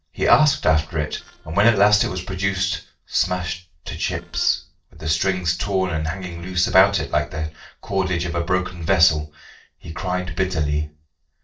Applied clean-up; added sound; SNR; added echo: neural separator model SepFormer DNS4.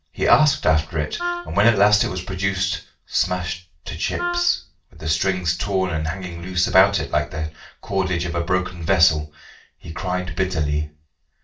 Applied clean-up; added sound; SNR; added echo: none; Wind instrument, woodwind instrument; 8 dB; reverberation time 0.3 s.